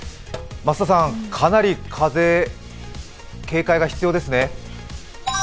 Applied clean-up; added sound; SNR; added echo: none; Sink (filling or washing); 16 dB; none.